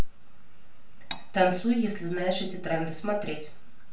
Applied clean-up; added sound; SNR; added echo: none; Cutlery, silverware; 12 dB; reverberation time 0.3 s.